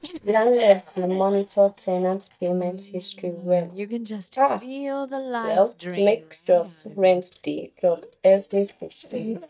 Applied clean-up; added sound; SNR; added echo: neural mask model DeepFilterNet 3.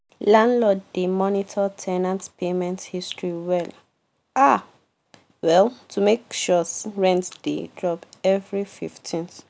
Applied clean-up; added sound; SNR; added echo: none; none; none; none.